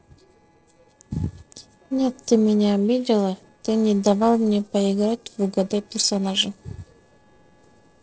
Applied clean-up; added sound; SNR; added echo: neural separator model SepFormer DNS4.